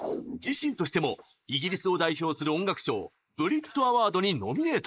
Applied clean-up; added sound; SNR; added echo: neural mask model Resemble Enhance denoiser.